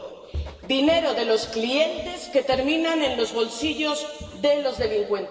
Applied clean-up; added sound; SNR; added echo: none; Walk, footsteps; 18 dB; reverberation time 2.3 s.